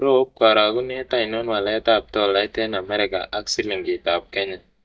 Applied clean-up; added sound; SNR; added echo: neural mask model DeepFilterNet 3.